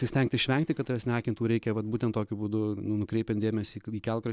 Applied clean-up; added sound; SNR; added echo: none; none; none; none.